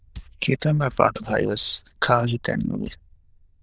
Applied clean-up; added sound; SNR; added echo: neural diffusion model UNIVERSE++.